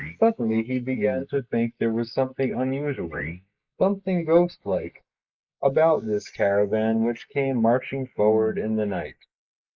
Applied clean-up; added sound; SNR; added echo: neural mask model Resemble Enhance denoiser.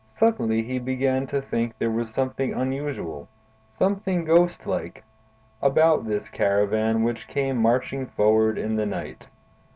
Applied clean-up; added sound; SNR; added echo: none; none; none; none.